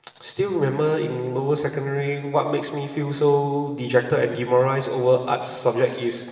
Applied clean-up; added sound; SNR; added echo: none; none; none; reverberation time 2.2 s.